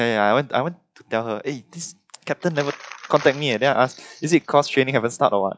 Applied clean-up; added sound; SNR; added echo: classical method log-MMSE.